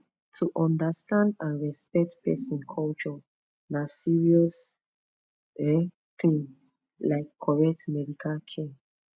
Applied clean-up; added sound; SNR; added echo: none; none; none; none.